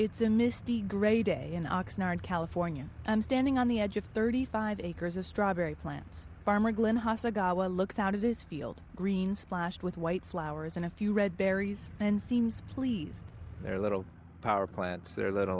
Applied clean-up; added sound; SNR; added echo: none; none; none; none.